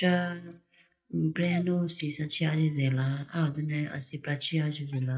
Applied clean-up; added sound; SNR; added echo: neural mask model DeepFilterNet 3.